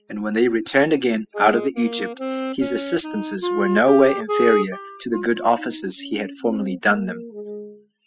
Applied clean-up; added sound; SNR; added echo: classical method spectral subtraction.